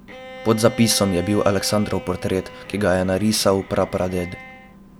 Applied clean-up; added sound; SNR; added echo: none; Bowed string instrument; 16 dB; none.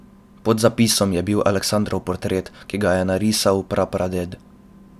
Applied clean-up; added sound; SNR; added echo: none; none; none; none.